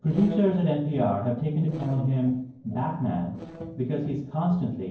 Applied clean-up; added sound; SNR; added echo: neural separator model SepFormer DNS4.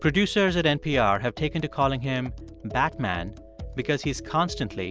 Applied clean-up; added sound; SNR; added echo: none; none; none; none.